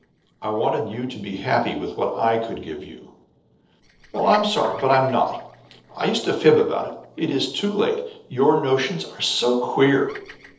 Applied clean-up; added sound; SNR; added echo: neural separator model SepFormer DNS4.